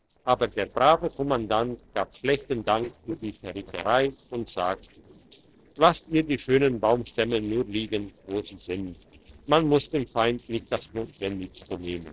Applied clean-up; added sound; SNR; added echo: neural separator model SepFormer DNS4.